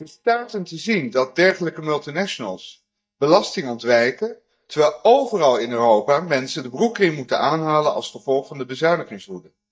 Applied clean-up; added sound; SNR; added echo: neural mask model DeepFilterNet 3.